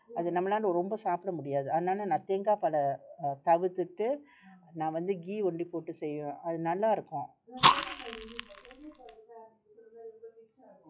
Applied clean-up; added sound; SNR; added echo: classical method log-MMSE.